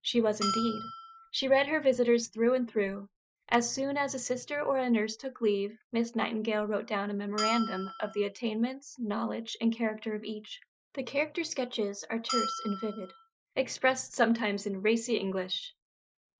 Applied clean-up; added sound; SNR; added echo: classical method Wiener filter.